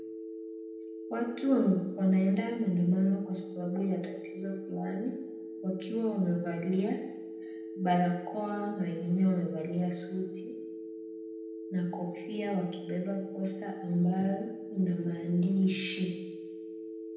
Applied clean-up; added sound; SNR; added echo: none; Telephone; 10 dB; reverberation time 0.9 s.